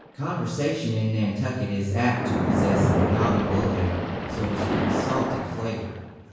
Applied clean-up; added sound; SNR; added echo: none; Splash, splatter; 1 dB; reverberation time 1.0 s.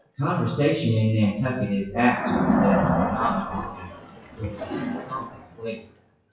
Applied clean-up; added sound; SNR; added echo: classical method WPE with log-MMSE.